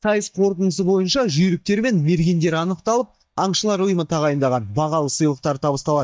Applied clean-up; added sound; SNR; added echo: neural mask model DeepFilterNet 3.